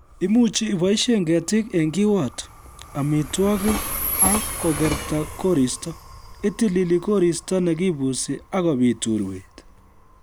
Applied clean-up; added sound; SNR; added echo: none; Train; 10 dB; none.